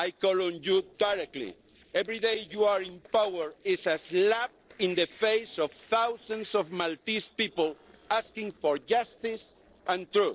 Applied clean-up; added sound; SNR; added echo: neural separator model SepFormer DNS4.